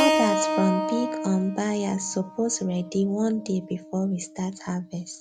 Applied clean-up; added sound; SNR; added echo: none; Keyboard (musical); 3 dB; none.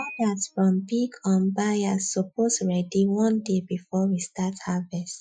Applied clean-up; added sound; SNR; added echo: classical method Wiener filter.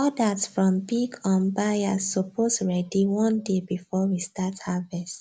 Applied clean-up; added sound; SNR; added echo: none; none; none; none.